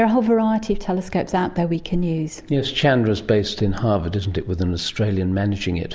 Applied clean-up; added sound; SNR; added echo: none; none; none; none.